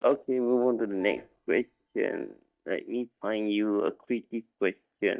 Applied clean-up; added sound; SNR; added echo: neural mask model DeepFilterNet 3.